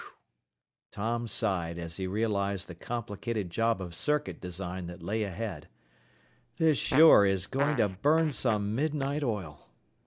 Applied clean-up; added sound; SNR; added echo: neural mask model DeepFilterNet 3.